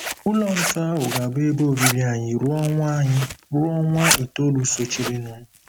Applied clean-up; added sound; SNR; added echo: none; Zipper (clothing); 7 dB; none.